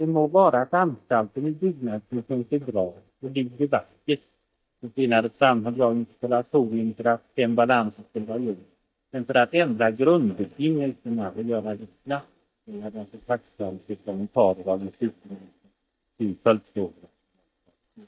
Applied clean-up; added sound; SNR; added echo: neural mask model DeepFilterNet 3.